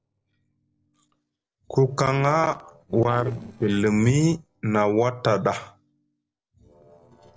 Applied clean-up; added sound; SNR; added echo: neural separator model SepFormer DNS4.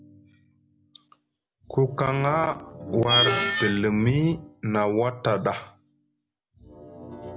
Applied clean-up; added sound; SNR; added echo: none; Screech; 1 dB; none.